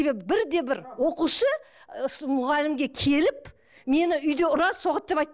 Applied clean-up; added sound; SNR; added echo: none; none; none; none.